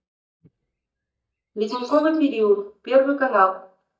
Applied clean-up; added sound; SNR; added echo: neural mask model DeepFilterNet 3.